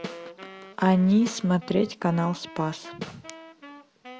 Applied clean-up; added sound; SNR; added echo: none; Snare drum + Wind instrument, woodwind instrument; 16 dB; none.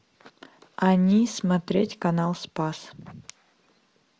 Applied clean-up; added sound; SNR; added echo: none; none; none; none.